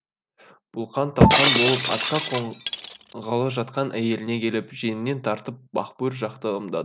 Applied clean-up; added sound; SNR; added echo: none; Shatter; -3 dB; none.